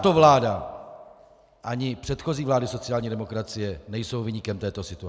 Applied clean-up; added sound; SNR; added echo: none; none; none; none.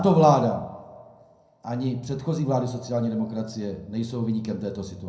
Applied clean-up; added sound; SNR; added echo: none; none; none; reverberation time 0.6 s.